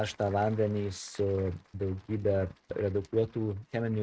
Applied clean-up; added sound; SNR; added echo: neural mask model RNNoise.